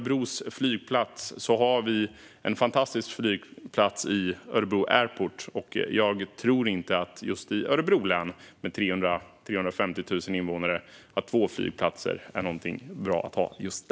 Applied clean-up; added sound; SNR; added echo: none; none; none; none.